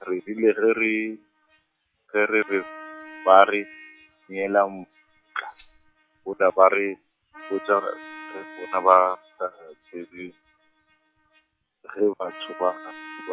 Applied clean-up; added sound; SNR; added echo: classical method log-MMSE.